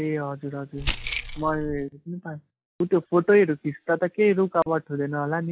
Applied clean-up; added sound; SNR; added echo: classical method log-MMSE.